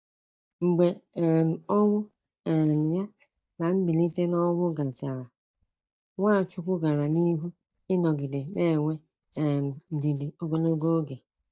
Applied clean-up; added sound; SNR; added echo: neural mask model DeepFilterNet 3.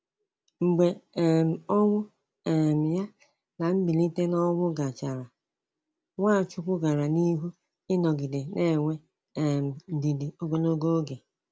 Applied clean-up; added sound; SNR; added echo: none; none; none; none.